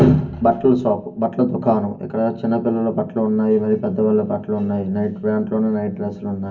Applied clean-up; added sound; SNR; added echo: none; none; none; reverberation time 0.3 s.